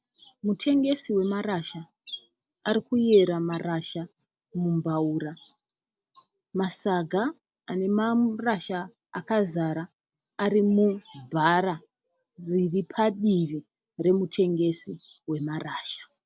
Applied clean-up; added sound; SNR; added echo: none; none; none; none.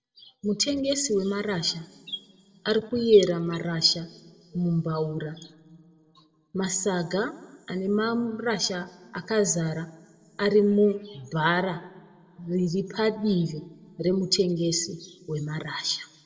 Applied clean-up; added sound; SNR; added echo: none; none; none; reverberation time 0.5 s.